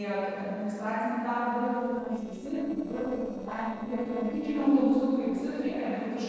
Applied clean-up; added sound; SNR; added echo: neural separator model SepFormer DNS4.